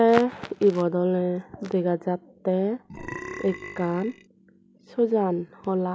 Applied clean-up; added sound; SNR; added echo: none; Burping, eructation; 13 dB; none.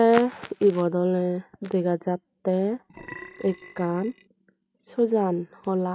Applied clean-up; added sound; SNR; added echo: neural mask model RNNoise.